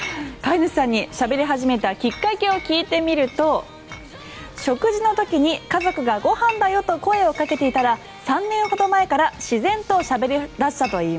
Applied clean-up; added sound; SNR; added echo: none; Chatter / Chink, clink; 19 dB; none.